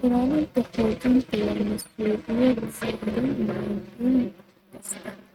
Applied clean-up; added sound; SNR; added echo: neural mask model RNNoise.